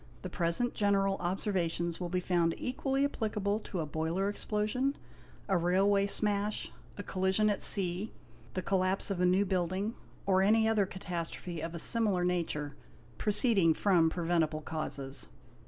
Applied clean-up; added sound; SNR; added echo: none; none; none; none.